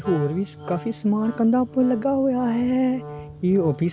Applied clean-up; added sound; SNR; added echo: none; Wind instrument, woodwind instrument; 16 dB; none.